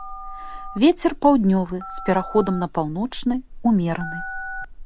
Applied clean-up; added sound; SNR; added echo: none; Telephone; 12 dB; none.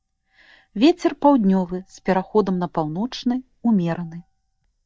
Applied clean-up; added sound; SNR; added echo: neural mask model DeepFilterNet 3.